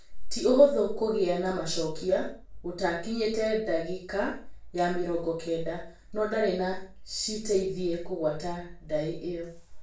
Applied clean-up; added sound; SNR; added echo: none; none; none; reverberation time 0.3 s.